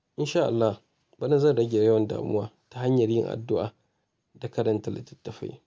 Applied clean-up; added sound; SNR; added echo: none; none; none; none.